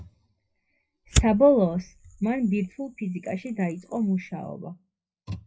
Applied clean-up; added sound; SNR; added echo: classical method WPE with log-MMSE.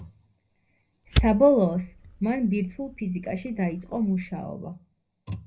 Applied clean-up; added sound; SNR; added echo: none; Fire; 6 dB; reverberation time 0.4 s.